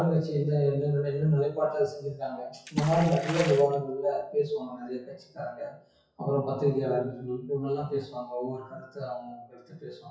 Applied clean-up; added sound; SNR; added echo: classical method WPE with log-MMSE.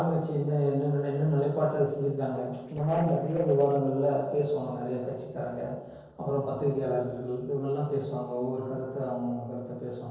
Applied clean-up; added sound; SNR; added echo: neural separator model SepFormer DNS4.